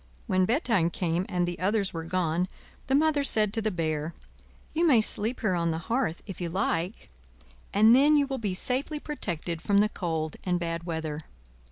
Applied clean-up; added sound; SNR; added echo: none; none; none; none.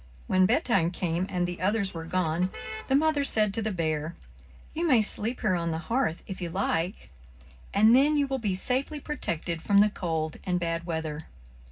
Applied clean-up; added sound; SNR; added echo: none; Motor vehicle (road); 18 dB; reverberation time 0.4 s.